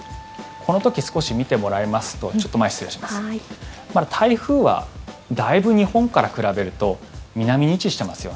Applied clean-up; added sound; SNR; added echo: none; none; none; none.